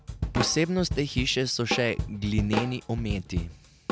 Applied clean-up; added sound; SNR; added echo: none; Drum kit; 4 dB; none.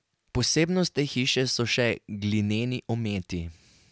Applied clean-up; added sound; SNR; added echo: none; none; none; none.